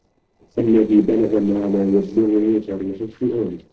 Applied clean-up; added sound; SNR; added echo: neural separator model SepFormer DNS4.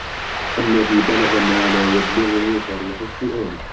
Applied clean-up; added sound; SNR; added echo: none; Ocean; 2 dB; reverberation time 0.3 s.